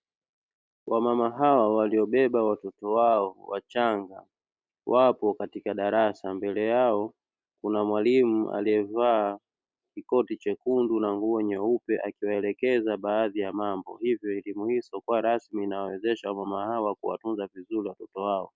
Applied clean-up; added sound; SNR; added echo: none; none; none; none.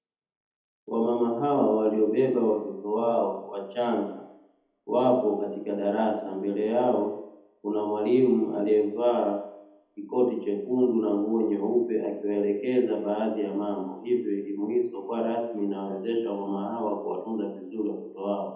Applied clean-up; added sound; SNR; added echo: none; none; none; reverberation time 1.0 s.